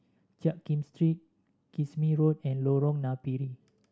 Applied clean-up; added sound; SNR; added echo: none; none; none; none.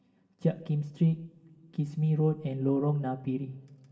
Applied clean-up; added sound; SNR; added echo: none; none; none; reverberation time 1.8 s.